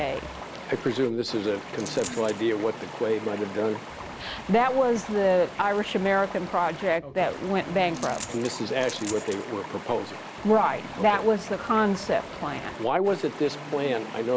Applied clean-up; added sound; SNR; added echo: none; Stream + Coin (dropping); 12 dB; none.